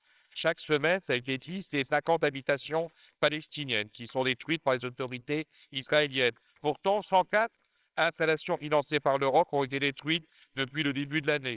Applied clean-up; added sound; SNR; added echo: neural separator model SepFormer WHAMR!.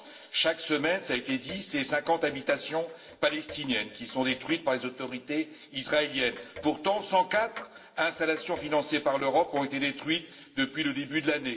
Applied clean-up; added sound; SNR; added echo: none; Clock; 19 dB; reverberation time 1.5 s.